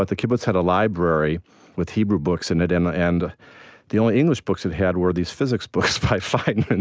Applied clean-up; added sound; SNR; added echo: none; none; none; none.